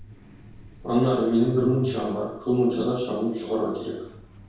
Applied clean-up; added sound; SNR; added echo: none; Truck; 19 dB; reverberation time 0.6 s.